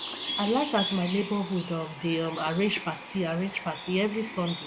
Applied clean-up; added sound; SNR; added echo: none; Bird; 9 dB; none.